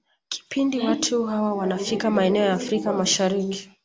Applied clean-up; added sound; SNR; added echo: none; none; none; none.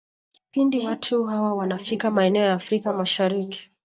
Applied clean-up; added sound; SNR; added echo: neural mask model DeepFilterNet 3.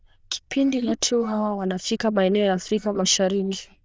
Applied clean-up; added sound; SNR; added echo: neural diffusion model UNIVERSE++.